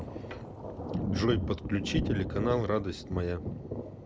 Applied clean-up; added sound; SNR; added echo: none; Thunder; 3 dB; none.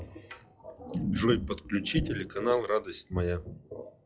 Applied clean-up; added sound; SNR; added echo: classical method log-MMSE.